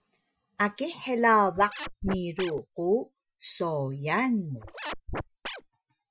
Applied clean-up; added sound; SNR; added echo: classical method Wiener filter.